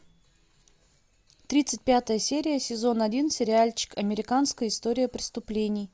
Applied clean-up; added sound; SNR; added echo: none; none; none; none.